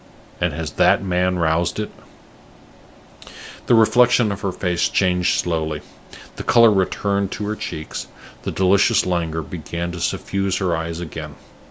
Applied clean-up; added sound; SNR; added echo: none; none; none; none.